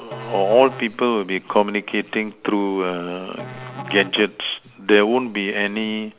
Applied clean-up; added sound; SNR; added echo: none; Musical instrument; 18 dB; none.